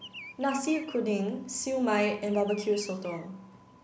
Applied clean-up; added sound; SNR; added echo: none; Bird vocalization, bird call, bird song; 20 dB; none.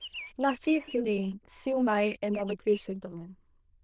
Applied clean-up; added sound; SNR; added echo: neural diffusion model UNIVERSE++.